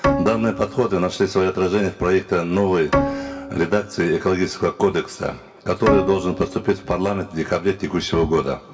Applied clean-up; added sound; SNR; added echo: none; Bowed string instrument; 7 dB; reverberation time 0.2 s.